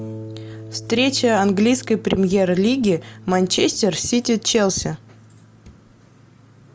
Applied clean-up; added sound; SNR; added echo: none; Harp; 18 dB; none.